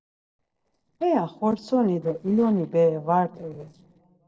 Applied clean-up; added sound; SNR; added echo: neural separator model SepFormer DNS4.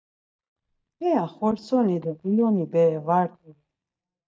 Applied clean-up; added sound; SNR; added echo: neural mask model DeepFilterNet 3.